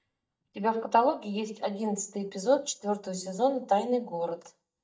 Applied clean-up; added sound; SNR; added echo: neural mask model DeepFilterNet 3.